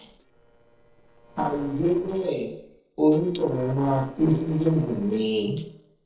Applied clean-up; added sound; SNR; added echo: neural separator model SepFormer DNS4.